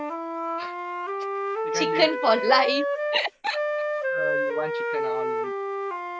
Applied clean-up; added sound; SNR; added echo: none; Wind instrument, woodwind instrument; -1 dB; none.